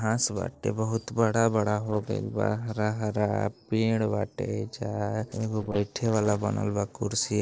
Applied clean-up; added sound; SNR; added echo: neural separator model SepFormer DNS4.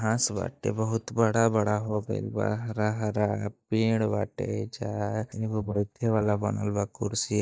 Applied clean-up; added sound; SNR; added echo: neural mask model DeepFilterNet 3.